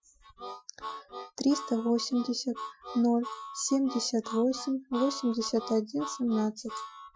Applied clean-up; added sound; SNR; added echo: classical method Wiener filter.